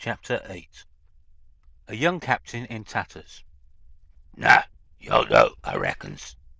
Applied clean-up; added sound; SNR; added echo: neural diffusion model UNIVERSE++.